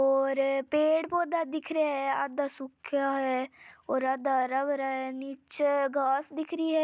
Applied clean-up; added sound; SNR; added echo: none; none; none; none.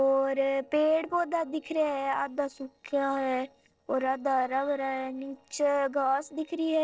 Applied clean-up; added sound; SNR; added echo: neural separator model SepFormer DNS4.